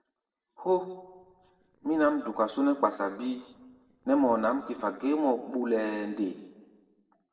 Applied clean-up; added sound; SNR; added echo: neural separator model SepFormer DNS4.